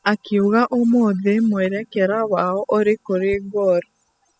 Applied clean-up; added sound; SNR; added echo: classical method spectral subtraction.